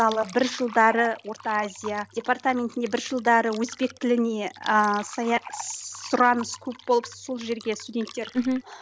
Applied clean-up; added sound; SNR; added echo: none; Fill (with liquid); 19 dB; none.